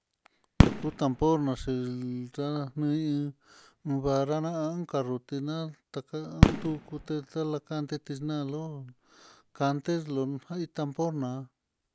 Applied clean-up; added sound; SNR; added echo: none; Fireworks; -1 dB; none.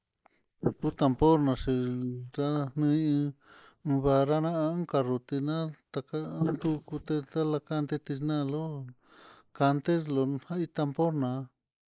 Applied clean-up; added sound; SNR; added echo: neural mask model Resemble Enhance denoiser.